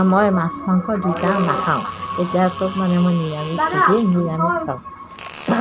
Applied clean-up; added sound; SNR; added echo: none; Fart; 19 dB; none.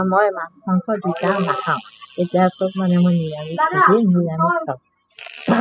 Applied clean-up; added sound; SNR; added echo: classical method spectral subtraction.